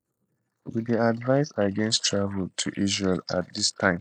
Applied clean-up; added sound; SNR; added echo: neural mask model Resemble Enhance denoiser.